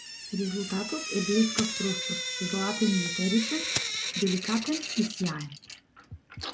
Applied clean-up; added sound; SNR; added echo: none; Drip / Sink (filling or washing) + Fire; 4 dB; none.